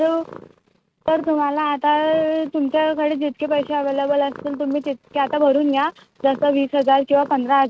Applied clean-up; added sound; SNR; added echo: neural mask model RNNoise.